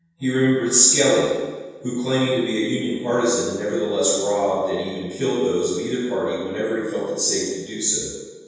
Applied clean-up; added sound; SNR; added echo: none; none; none; reverberation time 1.2 s.